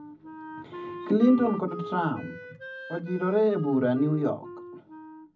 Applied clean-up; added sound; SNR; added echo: none; Wind instrument, woodwind instrument; 13 dB; reverberation time 0.4 s.